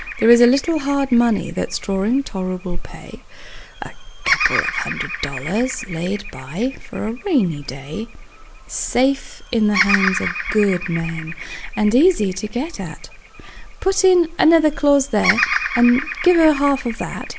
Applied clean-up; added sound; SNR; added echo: none; Bird vocalization, bird call, bird song; 8 dB; none.